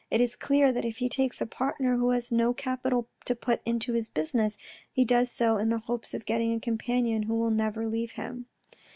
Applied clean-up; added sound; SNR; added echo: none; none; none; none.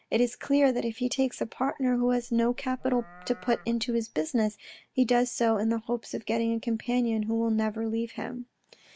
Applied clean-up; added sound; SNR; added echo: none; Livestock, farm animals, working animals; 19 dB; none.